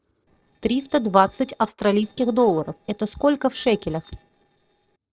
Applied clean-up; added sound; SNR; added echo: neural separator model SepFormer DNS4.